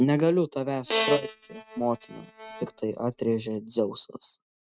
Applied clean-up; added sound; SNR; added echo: neural mask model RNNoise.